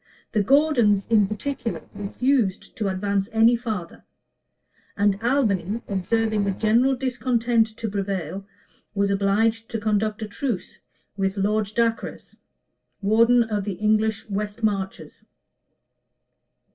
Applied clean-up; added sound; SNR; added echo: neural separator model SepFormer DNS4.